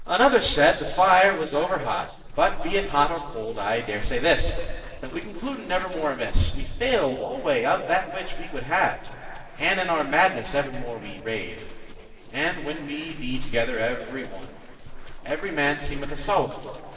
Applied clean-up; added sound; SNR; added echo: neural separator model SepFormer DNS4.